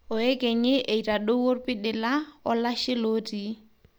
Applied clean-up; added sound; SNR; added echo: none; none; none; none.